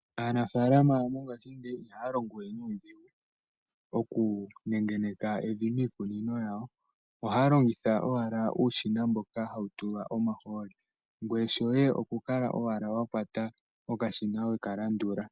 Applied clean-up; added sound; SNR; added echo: none; none; none; none.